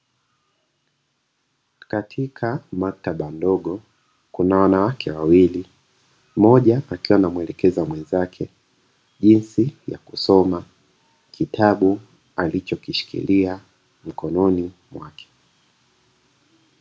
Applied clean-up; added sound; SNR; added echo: none; none; none; none.